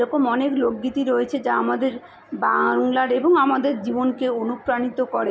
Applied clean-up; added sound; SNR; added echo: none; none; none; none.